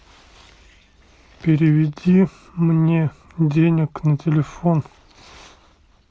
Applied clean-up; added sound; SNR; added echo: none; none; none; none.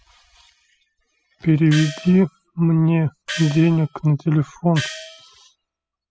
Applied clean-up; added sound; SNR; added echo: classical method spectral subtraction.